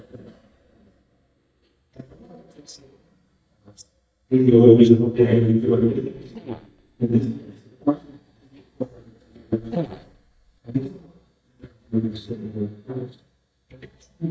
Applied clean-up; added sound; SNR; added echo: neural mask model DeepFilterNet 3.